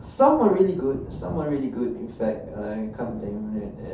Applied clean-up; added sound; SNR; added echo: none; Thunder; 15 dB; reverberation time 0.5 s.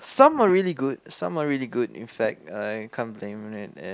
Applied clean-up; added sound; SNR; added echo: none; none; none; none.